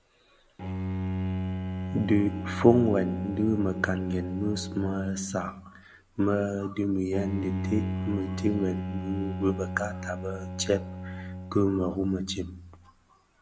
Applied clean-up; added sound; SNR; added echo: none; Bowed string instrument; 6 dB; none.